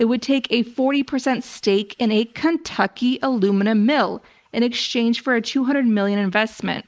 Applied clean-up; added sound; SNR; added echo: neural mask model Resemble Enhance denoiser.